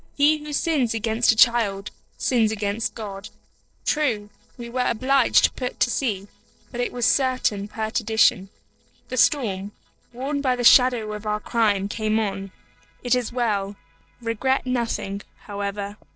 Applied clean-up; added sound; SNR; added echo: neural separator model SepFormer DNS4.